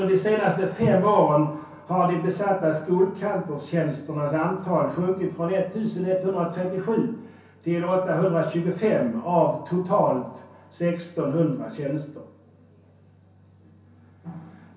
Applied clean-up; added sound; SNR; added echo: none; none; none; reverberation time 0.6 s.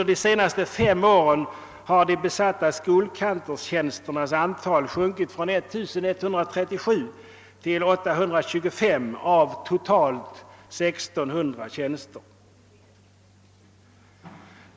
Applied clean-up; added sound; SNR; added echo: none; none; none; none.